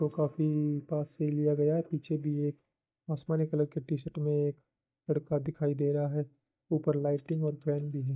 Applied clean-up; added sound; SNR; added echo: neural mask model DeepFilterNet 3.